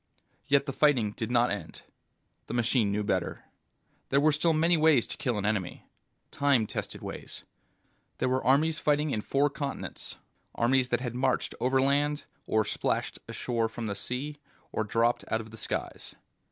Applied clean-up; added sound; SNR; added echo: none; none; none; none.